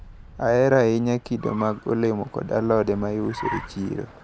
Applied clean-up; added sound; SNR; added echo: none; Car; 15 dB; none.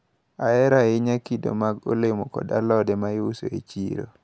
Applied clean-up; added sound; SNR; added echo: none; none; none; none.